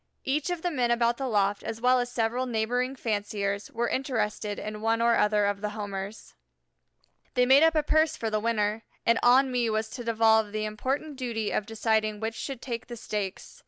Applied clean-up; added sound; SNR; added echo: none; none; none; none.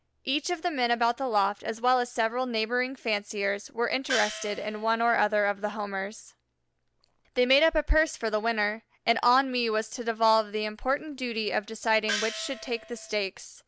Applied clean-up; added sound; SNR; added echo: none; Gong; 8 dB; none.